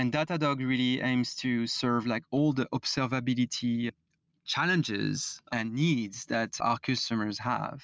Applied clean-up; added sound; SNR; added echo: none; none; none; none.